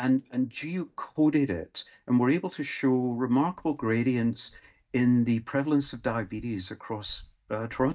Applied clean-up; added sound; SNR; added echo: neural mask model DeepFilterNet 3.